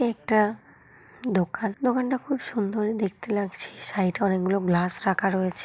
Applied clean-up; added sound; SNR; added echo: none; none; none; none.